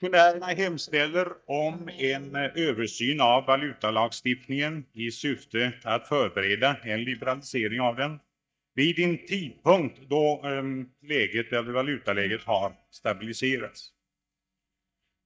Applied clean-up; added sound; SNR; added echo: neural mask model DeepFilterNet 3.